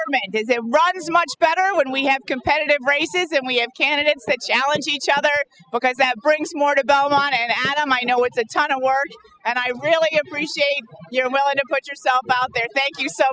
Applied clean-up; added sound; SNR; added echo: classical method spectral subtraction.